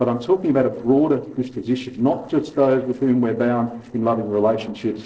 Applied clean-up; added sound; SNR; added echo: neural separator model SepFormer DNS4.